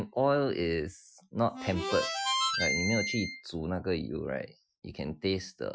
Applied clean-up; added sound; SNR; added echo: classical method Wiener filter.